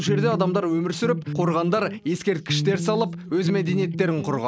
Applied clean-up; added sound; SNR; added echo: none; Electric guitar; 5 dB; none.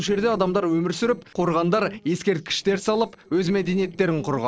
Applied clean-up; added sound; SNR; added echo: neural separator model SepFormer DNS4.